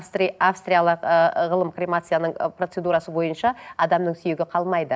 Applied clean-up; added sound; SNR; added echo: none; none; none; none.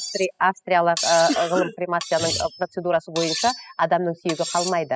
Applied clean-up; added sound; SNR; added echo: classical method spectral subtraction.